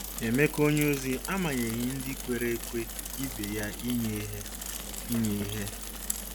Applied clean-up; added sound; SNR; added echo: none; Mechanisms / Bicycle; 6 dB; none.